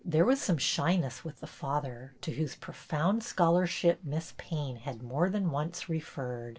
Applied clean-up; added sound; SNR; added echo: neural separator model SepFormer DNS4.